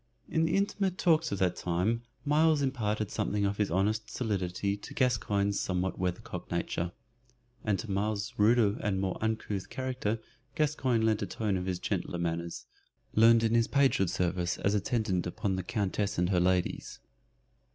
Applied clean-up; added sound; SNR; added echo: none; none; none; none.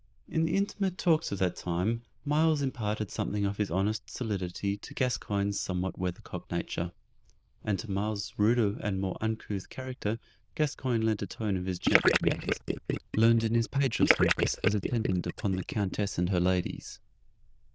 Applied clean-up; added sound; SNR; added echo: neural diffusion model UNIVERSE++.